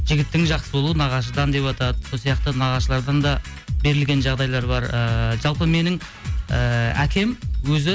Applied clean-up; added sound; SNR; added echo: none; none; none; none.